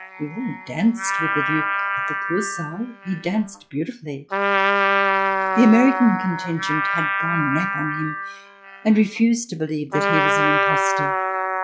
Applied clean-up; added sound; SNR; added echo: classical method log-MMSE.